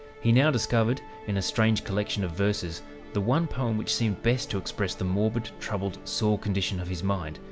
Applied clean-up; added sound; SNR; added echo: none; Musical instrument; 18 dB; none.